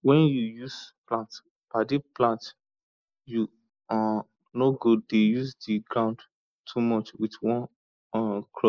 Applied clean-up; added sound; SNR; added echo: neural mask model Resemble Enhance denoiser.